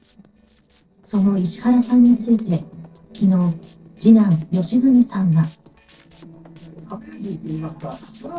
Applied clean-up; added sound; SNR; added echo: neural separator model SepFormer DNS4.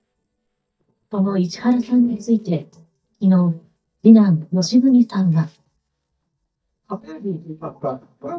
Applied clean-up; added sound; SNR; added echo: neural mask model DeepFilterNet 3.